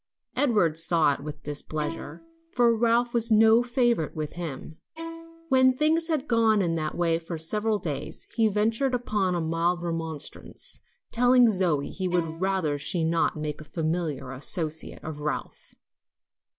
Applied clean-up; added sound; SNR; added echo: none; Bowed string instrument; 14 dB; none.